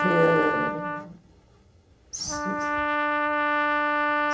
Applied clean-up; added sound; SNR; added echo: none; Trumpet; -4 dB; reverberation time 0.4 s.